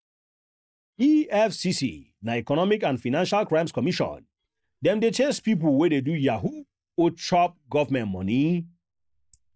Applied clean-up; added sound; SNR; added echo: neural mask model DeepFilterNet 3.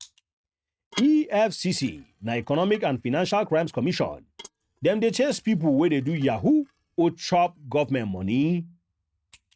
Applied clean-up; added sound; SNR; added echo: neural mask model RNNoise.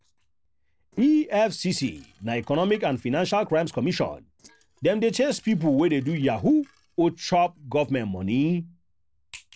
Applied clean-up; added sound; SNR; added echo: neural separator model SepFormer DNS4.